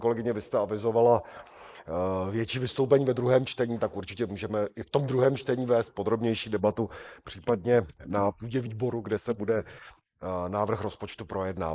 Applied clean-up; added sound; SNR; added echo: neural mask model Resemble Enhance denoiser.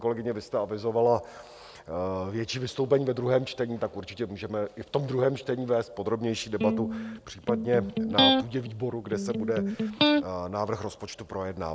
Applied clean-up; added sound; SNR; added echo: none; Electric guitar; -2 dB; none.